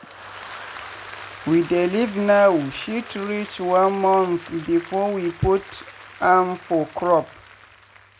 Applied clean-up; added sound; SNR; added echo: none; Applause / Crowd; 18 dB; none.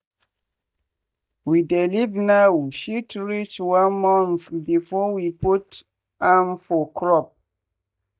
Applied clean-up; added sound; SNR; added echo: neural mask model DeepFilterNet 3.